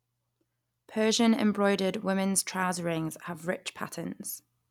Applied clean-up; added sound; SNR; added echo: none; none; none; none.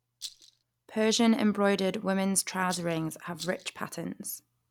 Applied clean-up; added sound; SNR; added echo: none; Rattle; 15 dB; none.